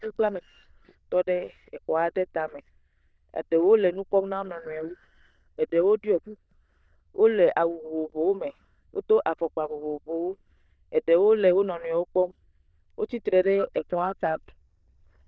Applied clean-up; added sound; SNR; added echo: neural diffusion model UNIVERSE++.